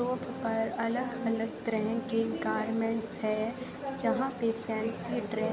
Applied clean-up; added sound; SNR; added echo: none; Organ; 14 dB; none.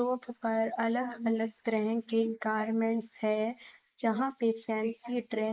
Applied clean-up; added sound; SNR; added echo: neural mask model Resemble Enhance denoiser.